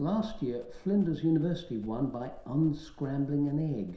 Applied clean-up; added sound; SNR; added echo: none; Run; 18 dB; reverberation time 0.7 s.